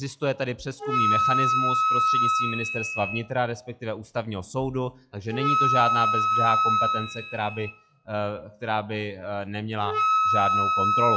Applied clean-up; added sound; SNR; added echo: classical method log-MMSE.